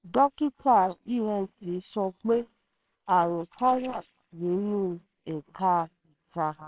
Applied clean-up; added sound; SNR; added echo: neural separator model SepFormer WHAMR!.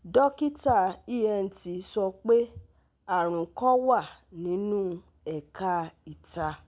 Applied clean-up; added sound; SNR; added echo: none; none; none; none.